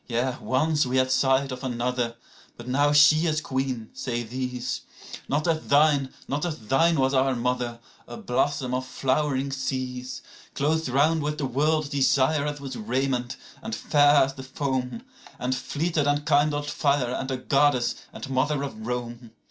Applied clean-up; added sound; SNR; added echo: none; none; none; none.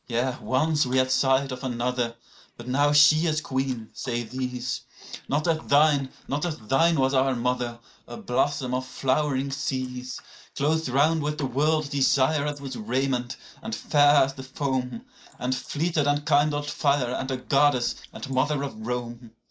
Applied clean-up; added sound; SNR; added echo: neural mask model Resemble Enhance denoiser.